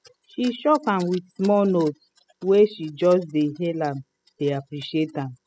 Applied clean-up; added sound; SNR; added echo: classical method spectral subtraction.